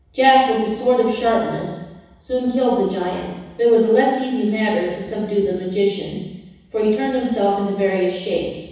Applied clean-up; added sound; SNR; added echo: none; none; none; reverberation time 1.1 s.